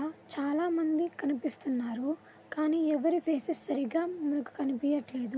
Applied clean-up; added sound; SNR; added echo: none; none; none; none.